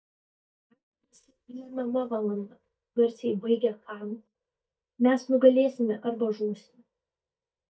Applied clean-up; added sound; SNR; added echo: neural mask model DeepFilterNet 3.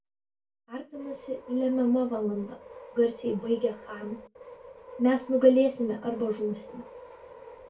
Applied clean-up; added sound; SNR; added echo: none; Subway, metro, underground; 18 dB; reverberation time 0.2 s.